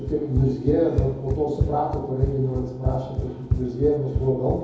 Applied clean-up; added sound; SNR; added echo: none; Run; 4 dB; reverberation time 2.0 s.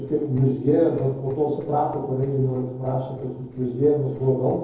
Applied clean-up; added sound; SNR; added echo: neural separator model SepFormer DNS4.